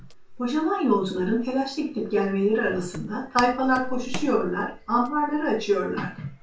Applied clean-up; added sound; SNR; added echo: none; Walk, footsteps; 19 dB; reverberation time 0.2 s.